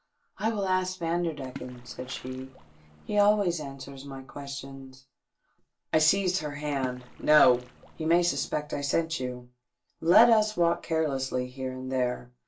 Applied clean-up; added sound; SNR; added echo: none; Splash, splatter; 18 dB; reverberation time 0.2 s.